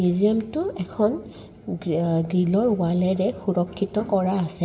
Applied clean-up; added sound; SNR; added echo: none; none; none; reverberation time 1.5 s.